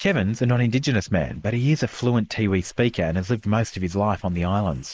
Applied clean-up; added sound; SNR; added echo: neural mask model Resemble Enhance denoiser.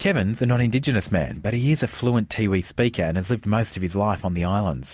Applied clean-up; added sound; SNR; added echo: none; none; none; none.